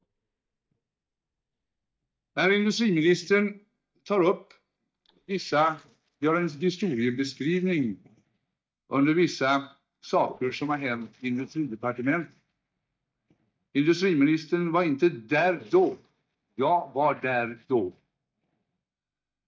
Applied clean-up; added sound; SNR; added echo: neural mask model DeepFilterNet 3.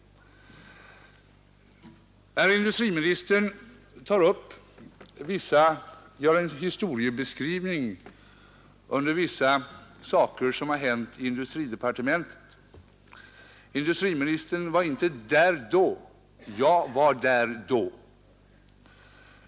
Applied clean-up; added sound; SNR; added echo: none; none; none; none.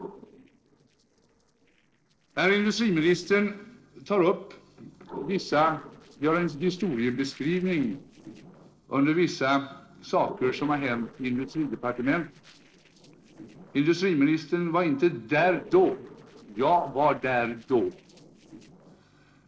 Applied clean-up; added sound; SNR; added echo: neural separator model SepFormer DNS4.